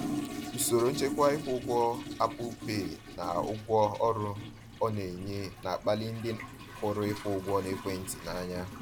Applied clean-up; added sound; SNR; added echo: none; Toilet flush; 9 dB; none.